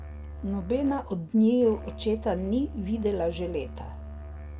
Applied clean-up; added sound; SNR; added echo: none; Musical instrument; 11 dB; none.